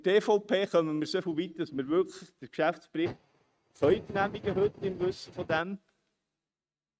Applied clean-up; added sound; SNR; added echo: neural mask model RNNoise.